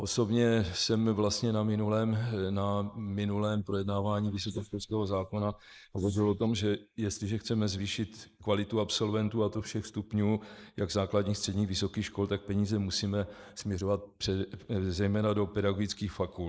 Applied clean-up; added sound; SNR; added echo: neural mask model Resemble Enhance denoiser.